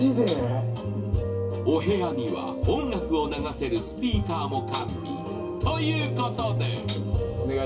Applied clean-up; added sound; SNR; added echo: none; Hi-hat; 9 dB; reverberation time 0.2 s.